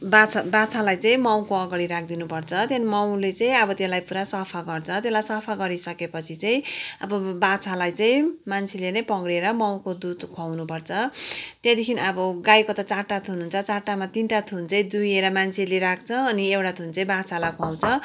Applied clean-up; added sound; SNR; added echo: none; Knock / Wood; 6 dB; none.